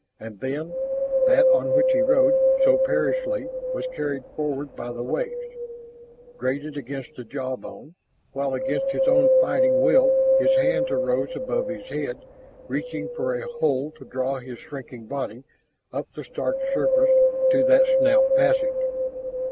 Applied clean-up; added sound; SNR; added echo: none; Wind; -5 dB; none.